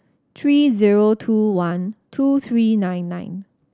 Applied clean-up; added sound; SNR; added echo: none; none; none; none.